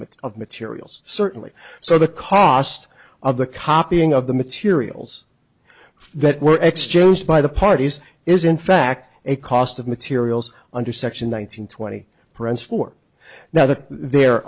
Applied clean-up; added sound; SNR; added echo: none; none; none; none.